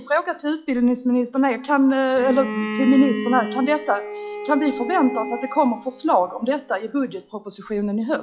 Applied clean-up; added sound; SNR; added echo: classical method log-MMSE.